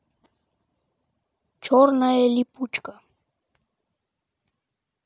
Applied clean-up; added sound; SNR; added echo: none; none; none; none.